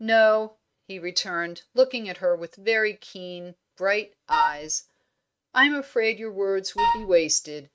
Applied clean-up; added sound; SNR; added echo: neural mask model RNNoise.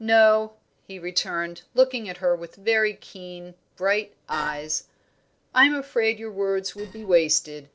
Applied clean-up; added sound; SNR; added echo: neural separator model SepFormer DNS4.